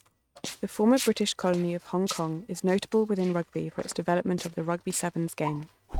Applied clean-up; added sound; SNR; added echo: neural mask model RNNoise.